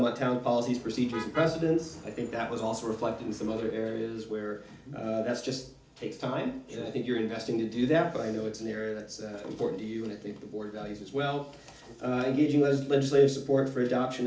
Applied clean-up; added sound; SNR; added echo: none; Motor vehicle (road); 16 dB; reverberation time 0.4 s.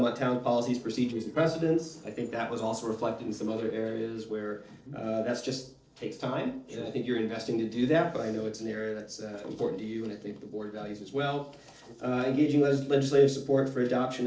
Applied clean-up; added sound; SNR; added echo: neural separator model SepFormer DNS4.